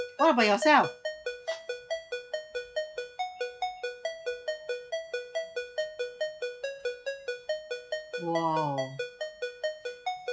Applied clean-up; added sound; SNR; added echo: classical method log-MMSE.